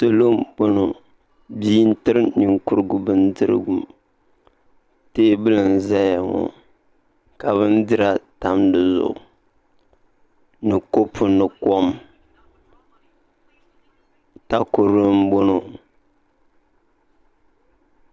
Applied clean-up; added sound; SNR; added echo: none; none; none; none.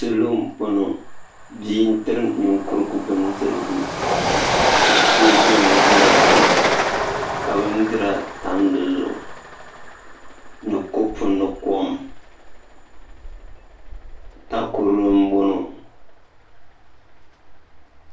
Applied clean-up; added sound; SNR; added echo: none; Train; 0 dB; reverberation time 0.3 s.